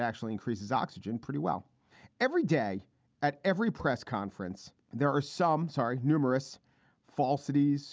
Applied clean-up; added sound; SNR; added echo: none; none; none; none.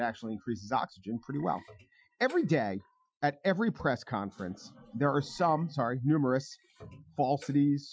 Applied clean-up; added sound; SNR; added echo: classical method Wiener filter.